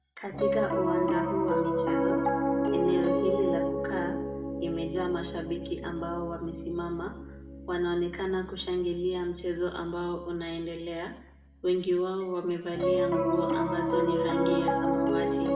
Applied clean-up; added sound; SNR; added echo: none; Piano; -2 dB; reverberation time 0.6 s.